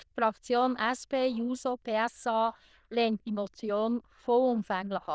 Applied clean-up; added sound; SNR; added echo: neural diffusion model UNIVERSE++.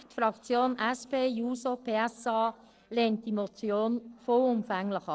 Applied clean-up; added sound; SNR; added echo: neural separator model SepFormer DNS4.